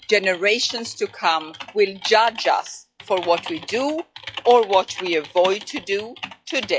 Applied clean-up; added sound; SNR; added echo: classical method log-MMSE.